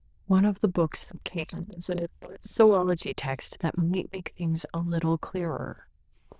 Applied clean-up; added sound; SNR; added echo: neural diffusion model UNIVERSE++.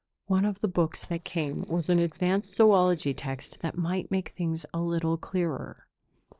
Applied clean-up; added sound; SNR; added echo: neural separator model SepFormer DNS4.